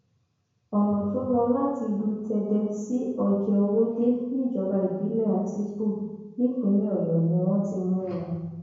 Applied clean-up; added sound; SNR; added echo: none; none; none; reverberation time 1.0 s.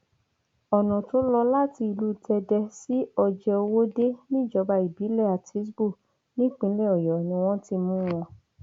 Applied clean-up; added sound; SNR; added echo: none; none; none; none.